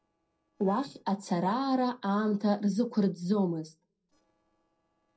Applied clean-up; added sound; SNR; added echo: neural separator model SepFormer DNS4.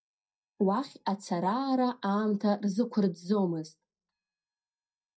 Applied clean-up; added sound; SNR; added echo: neural mask model DeepFilterNet 3.